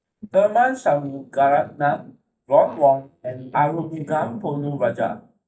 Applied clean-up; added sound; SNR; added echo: neural mask model DeepFilterNet 3.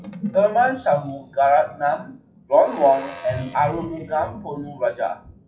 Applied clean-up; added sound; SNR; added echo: classical method WPE with log-MMSE.